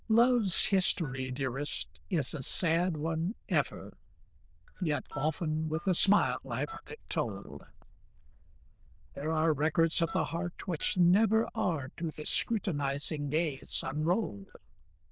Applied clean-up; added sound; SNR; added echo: neural diffusion model UNIVERSE++.